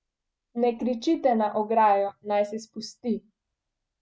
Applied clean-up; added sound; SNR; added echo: none; none; none; none.